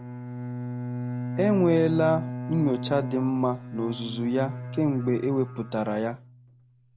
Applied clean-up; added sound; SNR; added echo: none; Bowed string instrument; 8 dB; none.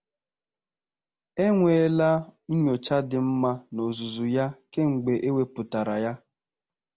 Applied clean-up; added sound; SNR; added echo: none; none; none; none.